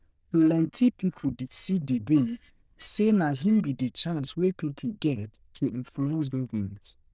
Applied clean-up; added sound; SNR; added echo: neural diffusion model UNIVERSE++.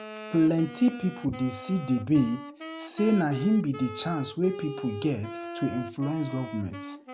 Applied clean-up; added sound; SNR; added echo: none; Wind instrument, woodwind instrument; 12 dB; none.